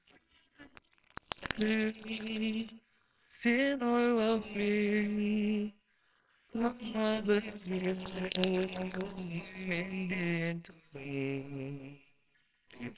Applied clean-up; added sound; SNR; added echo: neural separator model SepFormer WHAMR!.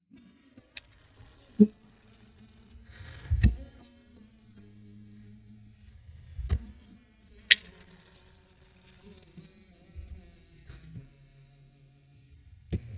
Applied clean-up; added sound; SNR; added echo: neural mask model DeepFilterNet 3.